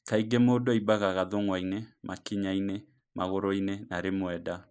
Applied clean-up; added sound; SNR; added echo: neural mask model Resemble Enhance denoiser.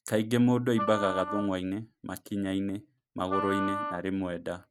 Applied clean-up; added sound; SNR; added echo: neural mask model RNNoise.